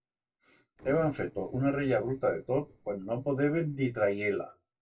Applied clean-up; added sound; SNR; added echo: neural separator model SepFormer DNS4.